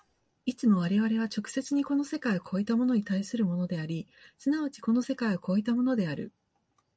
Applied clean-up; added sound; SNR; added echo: none; none; none; none.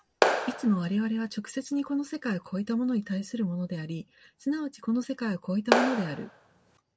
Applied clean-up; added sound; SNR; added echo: none; Clapping; -2 dB; none.